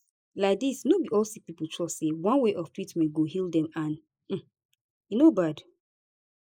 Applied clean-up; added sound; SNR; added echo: neural mask model Resemble Enhance denoiser.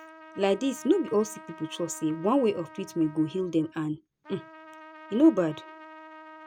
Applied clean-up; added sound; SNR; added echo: none; Trumpet; 19 dB; none.